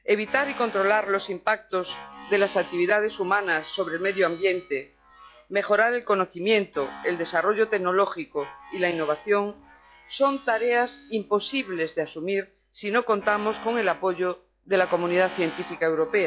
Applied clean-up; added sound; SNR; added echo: classical method log-MMSE.